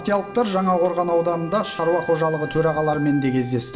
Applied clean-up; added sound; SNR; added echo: none; Wind instrument, woodwind instrument; 15 dB; reverberation time 0.7 s.